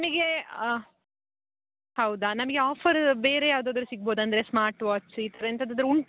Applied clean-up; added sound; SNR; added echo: none; none; none; none.